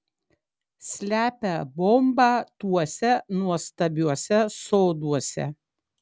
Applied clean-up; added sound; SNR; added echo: none; none; none; none.